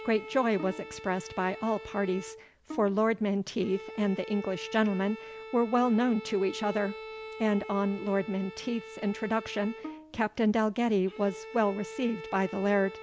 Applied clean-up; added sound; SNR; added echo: none; Bowed string instrument + Bowed string instrument; 14 dB; none.